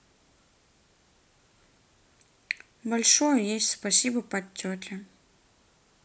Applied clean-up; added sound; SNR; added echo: none; none; none; none.